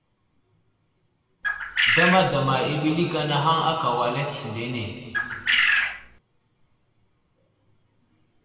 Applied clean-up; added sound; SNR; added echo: none; Bird; -4 dB; reverberation time 2.2 s.